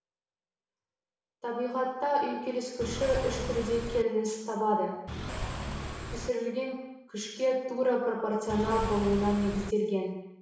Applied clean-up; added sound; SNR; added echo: none; Engine / Car; 5 dB; reverberation time 0.8 s.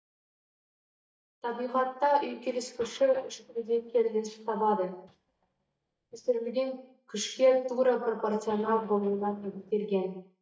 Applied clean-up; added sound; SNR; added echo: neural mask model DeepFilterNet 3.